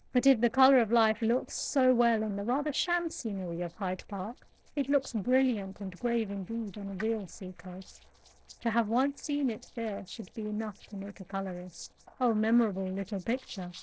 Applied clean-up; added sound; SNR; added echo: neural separator model SepFormer DNS4.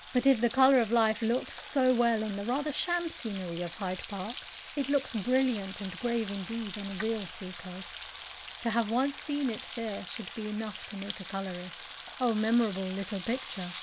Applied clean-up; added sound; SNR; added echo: none; Frying (food); 8 dB; none.